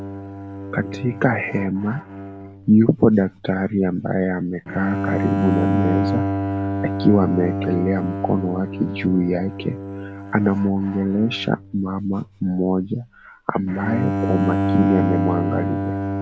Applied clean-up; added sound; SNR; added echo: none; Bowed string instrument; 4 dB; none.